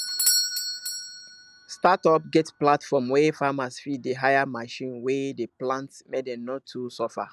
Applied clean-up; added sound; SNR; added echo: none; Bell / Doorbell; 8 dB; none.